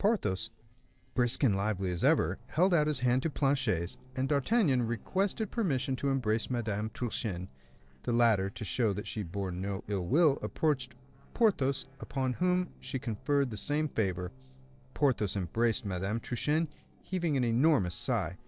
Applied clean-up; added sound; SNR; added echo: neural separator model SepFormer DNS4.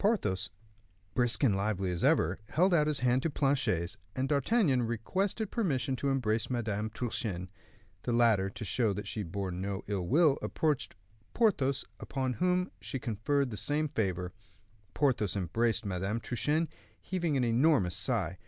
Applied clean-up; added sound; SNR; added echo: none; none; none; none.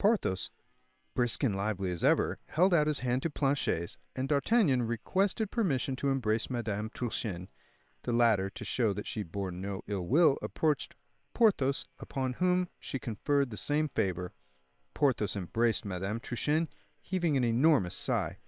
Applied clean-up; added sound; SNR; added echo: neural separator model SepFormer WHAM!.